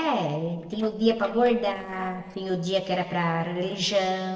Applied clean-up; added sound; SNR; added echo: neural separator model SepFormer DNS4.